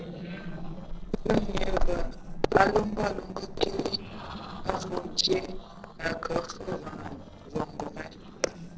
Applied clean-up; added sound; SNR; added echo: neural separator model SepFormer DNS4.